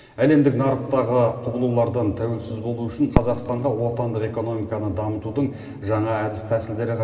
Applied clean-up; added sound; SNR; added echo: none; Fireworks; 11 dB; reverberation time 2.4 s.